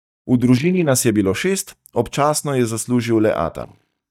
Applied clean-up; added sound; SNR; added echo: neural mask model DeepFilterNet 3.